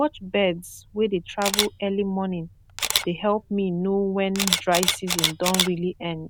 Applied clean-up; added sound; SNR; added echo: none; Camera; 4 dB; none.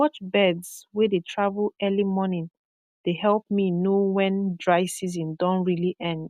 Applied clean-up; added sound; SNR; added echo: none; none; none; none.